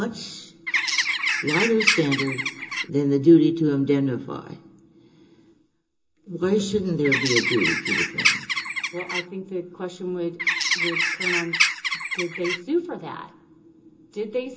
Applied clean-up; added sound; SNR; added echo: none; Bird; -1 dB; reverberation time 0.2 s.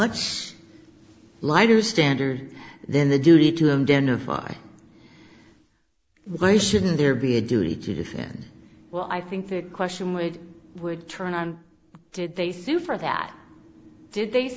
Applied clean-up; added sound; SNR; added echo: none; none; none; none.